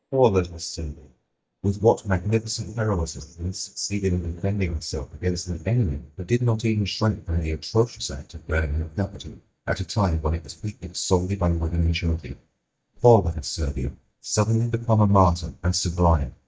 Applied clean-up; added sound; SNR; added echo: neural mask model DeepFilterNet 3.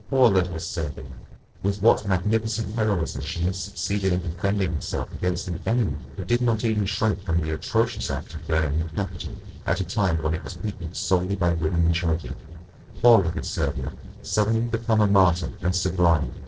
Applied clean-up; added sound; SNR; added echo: neural separator model SepFormer DNS4.